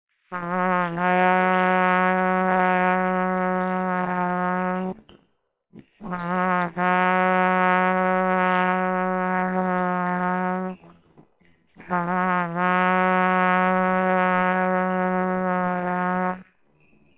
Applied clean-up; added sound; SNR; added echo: neural separator model SepFormer WHAMR!.